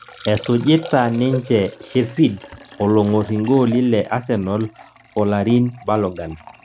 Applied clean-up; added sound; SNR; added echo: none; Liquid; 19 dB; none.